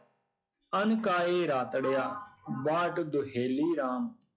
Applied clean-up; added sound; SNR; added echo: classical method log-MMSE.